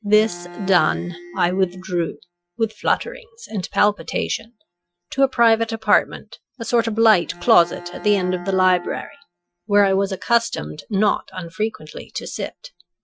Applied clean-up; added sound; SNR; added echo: classical method Wiener filter.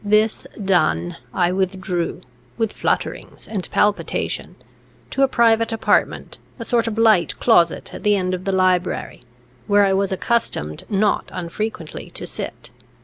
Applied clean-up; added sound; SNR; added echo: none; none; none; none.